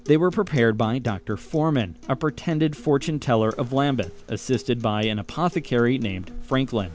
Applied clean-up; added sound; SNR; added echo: none; Accelerating, revving, vroom + Acoustic guitar; 18 dB; none.